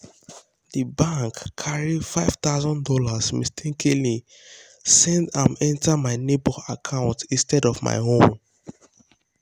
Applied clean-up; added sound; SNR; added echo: none; none; none; none.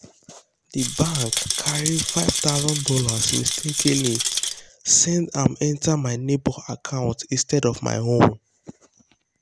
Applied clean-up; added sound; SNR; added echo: none; Rattle; 2 dB; none.